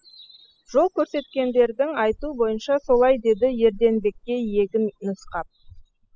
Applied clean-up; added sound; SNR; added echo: classical method spectral subtraction.